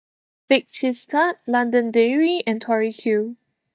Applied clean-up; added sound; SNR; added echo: neural mask model DeepFilterNet 3.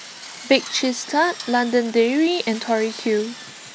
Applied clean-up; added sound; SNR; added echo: none; Drill; 16 dB; none.